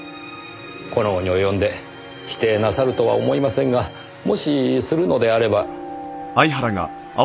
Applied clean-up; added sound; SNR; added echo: none; none; none; none.